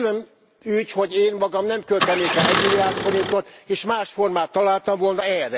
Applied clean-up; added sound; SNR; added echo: none; Engine starting; 1 dB; none.